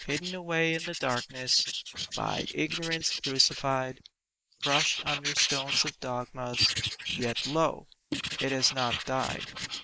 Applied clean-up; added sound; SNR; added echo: neural mask model Resemble Enhance denoiser.